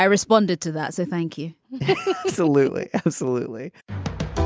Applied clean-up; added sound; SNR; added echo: none; none; none; none.